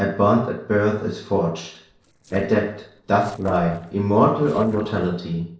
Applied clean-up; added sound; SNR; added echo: neural separator model SepFormer DNS4.